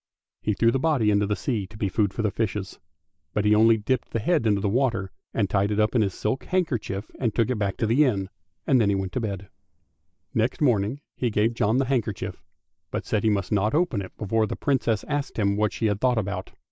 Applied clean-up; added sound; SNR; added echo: neural mask model Resemble Enhance denoiser.